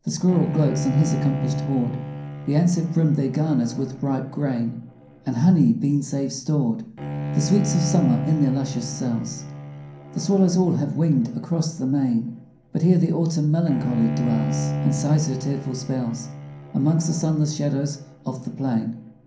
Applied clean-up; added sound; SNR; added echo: none; Bowed string instrument; 8 dB; reverberation time 0.6 s.